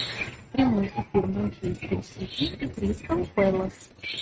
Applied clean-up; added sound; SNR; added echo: neural mask model RNNoise.